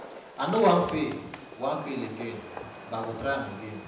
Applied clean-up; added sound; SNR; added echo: none; Fireworks; 14 dB; reverberation time 0.8 s.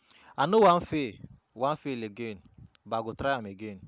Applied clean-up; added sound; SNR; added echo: none; none; none; none.